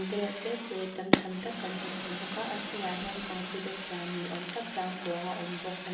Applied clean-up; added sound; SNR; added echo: none; Fire; -1 dB; reverberation time 1.3 s.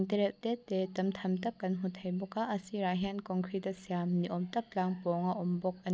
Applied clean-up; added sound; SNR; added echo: none; none; none; none.